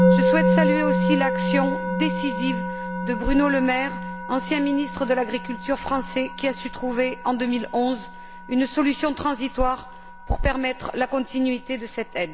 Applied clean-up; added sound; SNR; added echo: none; Musical instrument; 2 dB; none.